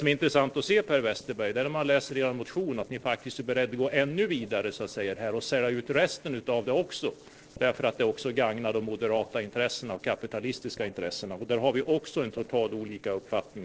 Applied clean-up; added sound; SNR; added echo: neural separator model SepFormer DNS4.